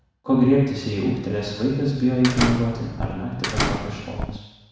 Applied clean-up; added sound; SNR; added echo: none; Slam; 4 dB; reverberation time 1.1 s.